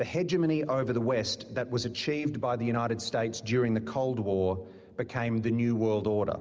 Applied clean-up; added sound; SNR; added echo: none; none; none; none.